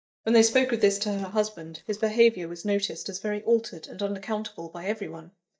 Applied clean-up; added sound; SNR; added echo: neural mask model DeepFilterNet 3.